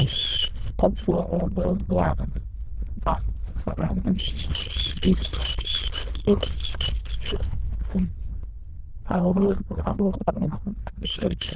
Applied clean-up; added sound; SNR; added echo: neural diffusion model UNIVERSE++.